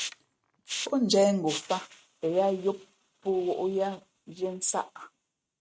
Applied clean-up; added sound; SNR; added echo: neural mask model RNNoise.